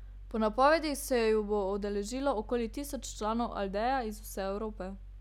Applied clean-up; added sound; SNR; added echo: none; Mechanical fan; 14 dB; none.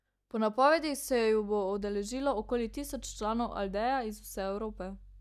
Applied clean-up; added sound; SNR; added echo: neural mask model DeepFilterNet 3.